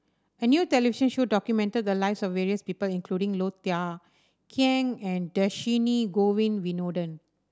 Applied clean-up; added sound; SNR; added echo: none; none; none; none.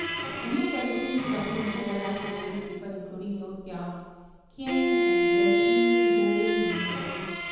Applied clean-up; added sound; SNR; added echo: none; Bowed string instrument; -4 dB; reverberation time 1.2 s.